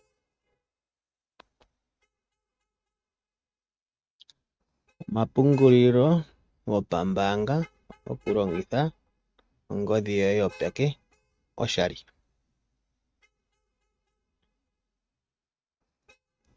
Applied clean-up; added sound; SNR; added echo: neural mask model RNNoise.